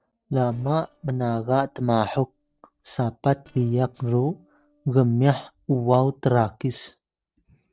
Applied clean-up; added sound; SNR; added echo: neural separator model SepFormer DNS4.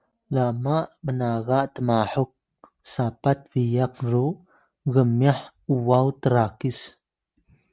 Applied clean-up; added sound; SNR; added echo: none; none; none; none.